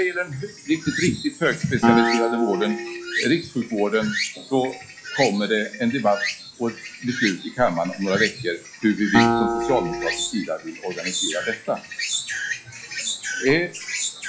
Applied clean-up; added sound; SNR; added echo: classical method log-MMSE.